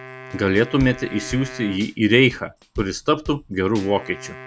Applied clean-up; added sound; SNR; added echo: none; Wind instrument, woodwind instrument + Tambourine / Drum / Drum kit; 15 dB; none.